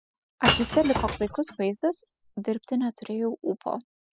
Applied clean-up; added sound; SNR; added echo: classical method spectral subtraction.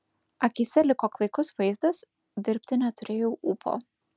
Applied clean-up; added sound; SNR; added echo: none; none; none; none.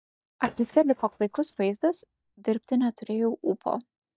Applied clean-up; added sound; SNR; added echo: neural mask model DeepFilterNet 3.